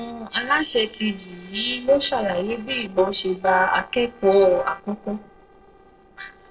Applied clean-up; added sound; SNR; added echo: neural separator model SepFormer DNS4.